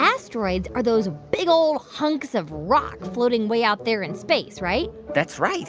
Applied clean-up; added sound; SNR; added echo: none; none; none; none.